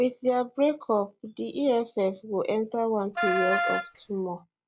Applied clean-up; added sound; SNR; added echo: none; Wind instrument, woodwind instrument; 1 dB; none.